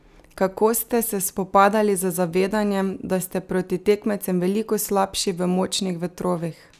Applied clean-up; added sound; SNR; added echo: none; none; none; none.